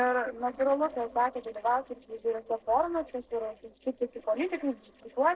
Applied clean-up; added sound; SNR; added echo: neural separator model SepFormer DNS4.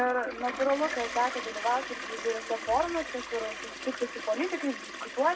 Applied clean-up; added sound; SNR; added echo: none; Toilet flush; 8 dB; reverberation time 0.3 s.